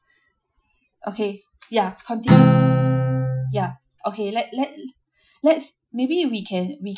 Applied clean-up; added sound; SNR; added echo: classical method Wiener filter.